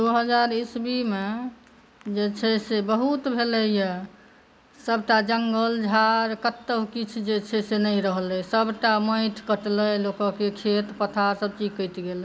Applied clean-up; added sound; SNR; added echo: none; none; none; none.